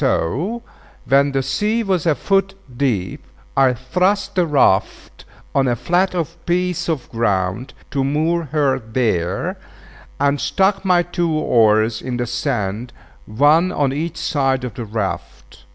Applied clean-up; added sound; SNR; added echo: none; none; none; none.